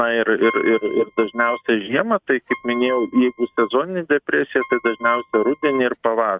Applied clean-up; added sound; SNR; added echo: neural mask model RNNoise.